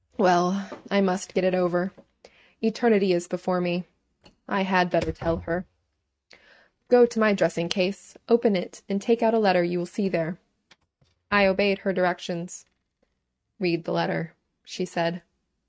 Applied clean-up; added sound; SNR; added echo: neural mask model RNNoise.